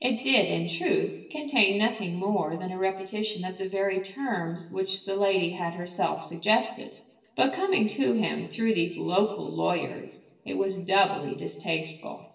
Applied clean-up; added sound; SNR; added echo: none; none; none; reverberation time 0.9 s.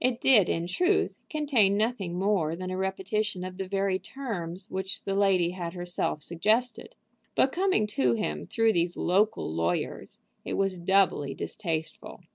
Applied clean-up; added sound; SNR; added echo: none; none; none; none.